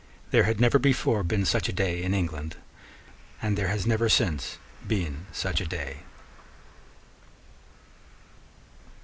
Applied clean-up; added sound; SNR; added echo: none; none; none; none.